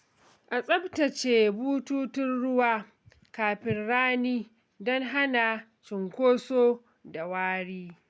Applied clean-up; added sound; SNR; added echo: none; none; none; none.